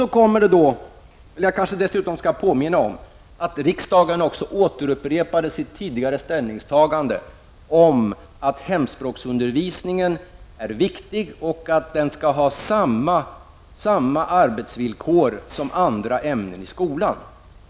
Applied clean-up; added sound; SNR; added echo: none; none; none; none.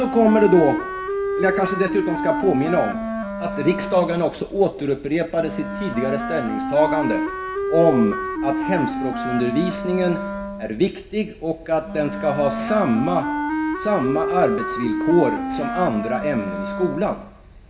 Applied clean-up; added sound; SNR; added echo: none; Wind instrument, woodwind instrument; 4 dB; reverberation time 0.6 s.